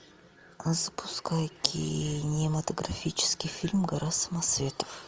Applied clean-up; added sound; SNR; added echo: none; none; none; none.